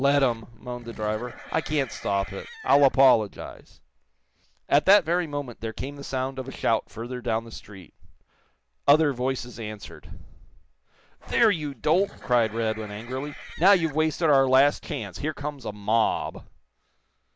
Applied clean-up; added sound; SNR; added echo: none; Livestock, farm animals, working animals; 17 dB; none.